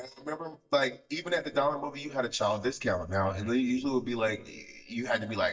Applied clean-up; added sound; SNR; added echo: neural mask model DeepFilterNet 3.